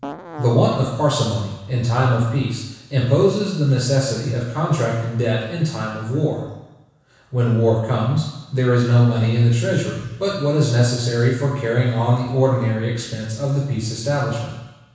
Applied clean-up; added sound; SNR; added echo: none; Fart; 14 dB; reverberation time 1.1 s.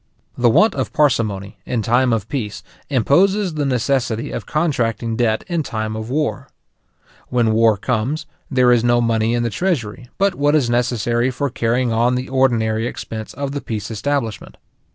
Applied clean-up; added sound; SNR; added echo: none; none; none; none.